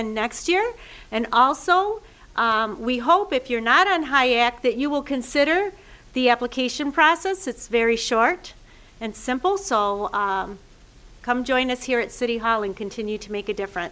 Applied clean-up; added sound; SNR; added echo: none; none; none; none.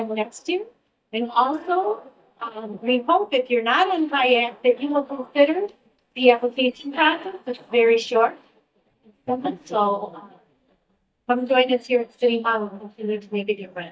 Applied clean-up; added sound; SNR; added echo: neural mask model DeepFilterNet 3.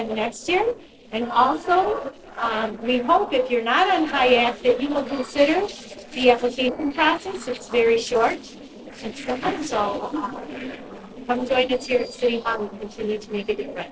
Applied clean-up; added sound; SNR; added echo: neural separator model SepFormer DNS4.